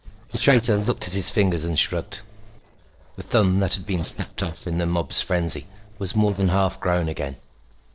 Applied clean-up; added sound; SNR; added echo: neural separator model SepFormer DNS4.